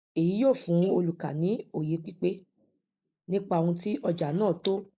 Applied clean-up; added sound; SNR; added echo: neural mask model Resemble Enhance denoiser.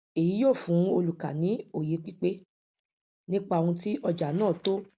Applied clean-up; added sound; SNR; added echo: none; none; none; none.